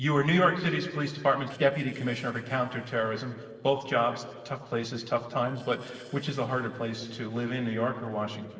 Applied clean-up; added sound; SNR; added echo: neural separator model SepFormer DNS4.